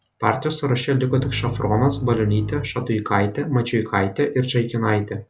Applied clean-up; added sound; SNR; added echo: none; Bowed string instrument; 9 dB; none.